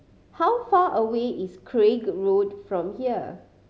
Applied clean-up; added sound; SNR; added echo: none; none; none; none.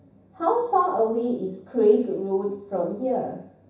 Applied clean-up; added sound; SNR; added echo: none; none; none; reverberation time 0.7 s.